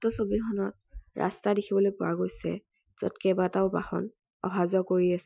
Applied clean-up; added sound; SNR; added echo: classical method Wiener filter.